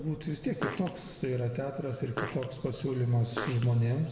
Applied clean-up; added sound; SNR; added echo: none; Fart; 10 dB; reverberation time 2.0 s.